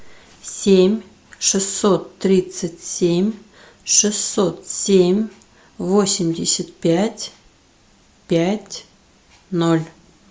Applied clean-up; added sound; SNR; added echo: none; none; none; none.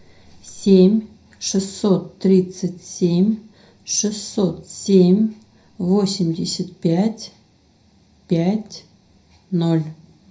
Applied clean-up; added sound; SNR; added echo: none; none; none; reverberation time 0.5 s.